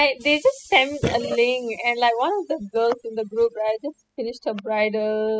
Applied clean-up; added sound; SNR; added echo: classical method spectral subtraction.